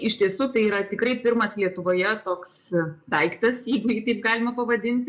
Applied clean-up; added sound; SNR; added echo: none; none; none; reverberation time 0.3 s.